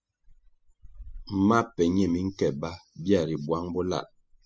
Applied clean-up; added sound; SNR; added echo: classical method spectral subtraction.